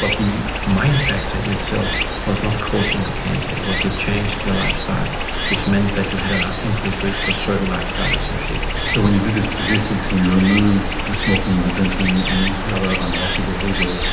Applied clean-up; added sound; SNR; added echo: none; Stream; 2 dB; reverberation time 0.8 s.